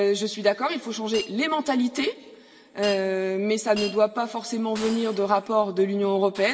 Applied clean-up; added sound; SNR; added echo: none; Shatter; 18 dB; reverberation time 2.7 s.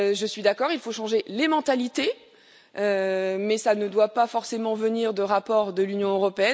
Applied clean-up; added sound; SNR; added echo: none; none; none; none.